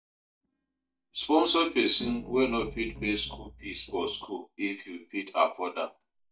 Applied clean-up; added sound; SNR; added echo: neural mask model DeepFilterNet 3.